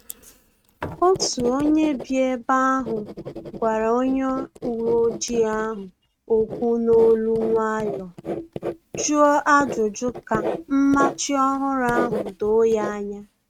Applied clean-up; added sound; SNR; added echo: neural mask model RNNoise.